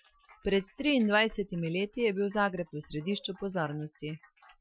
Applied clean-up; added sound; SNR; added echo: classical method Wiener filter.